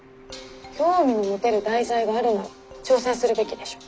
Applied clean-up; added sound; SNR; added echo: none; none; none; none.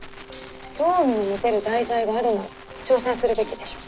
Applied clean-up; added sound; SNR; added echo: none; Crackle; 18 dB; none.